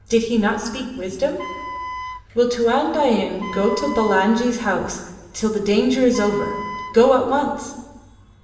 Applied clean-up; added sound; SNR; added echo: none; Wind instrument, woodwind instrument; 13 dB; reverberation time 1.2 s.